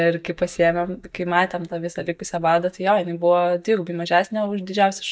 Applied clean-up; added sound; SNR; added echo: neural mask model DeepFilterNet 3.